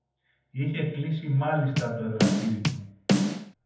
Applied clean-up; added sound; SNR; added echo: none; Bass drum / Snare drum; -3 dB; reverberation time 1.0 s.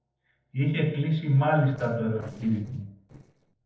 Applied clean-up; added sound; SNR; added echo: neural separator model SepFormer DNS4.